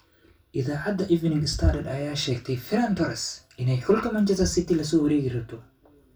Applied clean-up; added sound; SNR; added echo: none; none; none; reverberation time 0.2 s.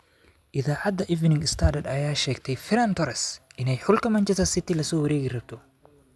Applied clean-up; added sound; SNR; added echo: none; none; none; none.